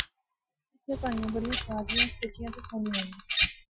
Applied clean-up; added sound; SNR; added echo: classical method Wiener filter.